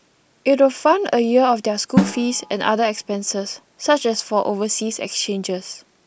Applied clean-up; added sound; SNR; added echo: none; Drum; 7 dB; none.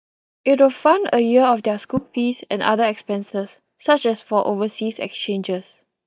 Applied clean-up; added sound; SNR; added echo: neural mask model DeepFilterNet 3.